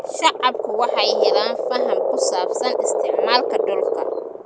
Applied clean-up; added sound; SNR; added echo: none; Frog; -3 dB; none.